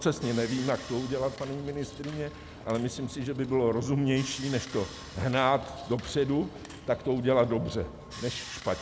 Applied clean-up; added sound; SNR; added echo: none; Sawing; 15 dB; none.